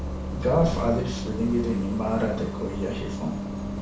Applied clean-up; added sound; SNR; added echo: none; Bus; 3 dB; reverberation time 0.6 s.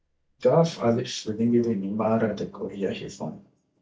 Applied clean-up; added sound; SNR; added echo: neural mask model DeepFilterNet 3.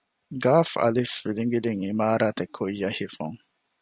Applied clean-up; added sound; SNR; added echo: none; none; none; none.